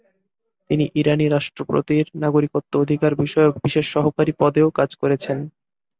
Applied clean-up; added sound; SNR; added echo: none; none; none; none.